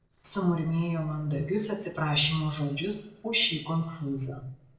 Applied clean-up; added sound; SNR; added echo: neural separator model SepFormer DNS4.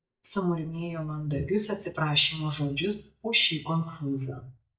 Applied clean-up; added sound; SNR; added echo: neural mask model DeepFilterNet 3.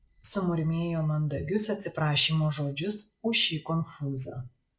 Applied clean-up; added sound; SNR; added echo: none; none; none; none.